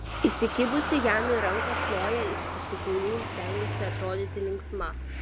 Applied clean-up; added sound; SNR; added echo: none; Engine starting / Motor vehicle (road); 2 dB; none.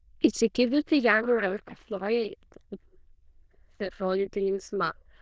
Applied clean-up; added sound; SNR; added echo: neural diffusion model UNIVERSE++.